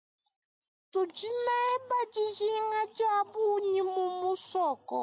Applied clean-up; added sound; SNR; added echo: none; none; none; none.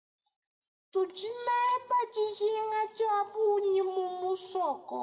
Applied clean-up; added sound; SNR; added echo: none; none; none; reverberation time 1.5 s.